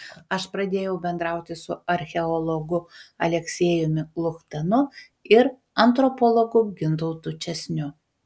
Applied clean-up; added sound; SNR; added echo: none; none; none; none.